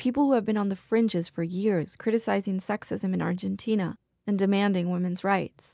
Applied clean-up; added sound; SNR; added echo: none; none; none; none.